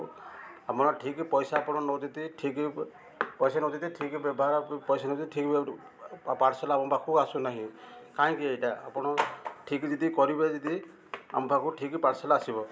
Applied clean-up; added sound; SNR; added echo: none; none; none; none.